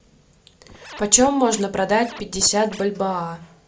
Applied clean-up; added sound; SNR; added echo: none; Scratching (performance technique); 18 dB; none.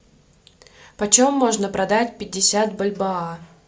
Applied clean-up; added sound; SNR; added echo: none; none; none; none.